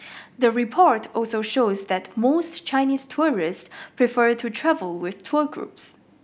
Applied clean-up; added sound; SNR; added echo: none; none; none; none.